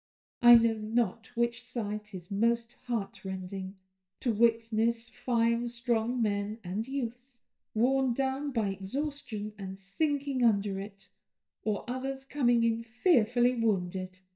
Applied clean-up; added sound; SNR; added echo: neural mask model DeepFilterNet 3.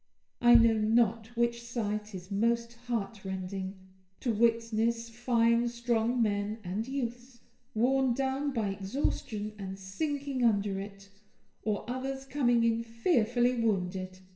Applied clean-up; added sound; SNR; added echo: none; Bass drum; 7 dB; reverberation time 0.7 s.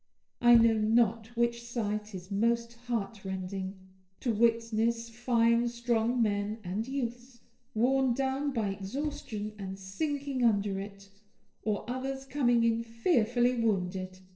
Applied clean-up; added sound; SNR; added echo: neural separator model SepFormer DNS4.